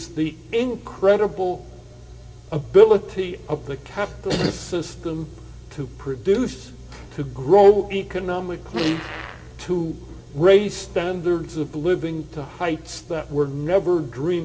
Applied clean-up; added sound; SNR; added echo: none; Fart; 11 dB; reverberation time 2.8 s.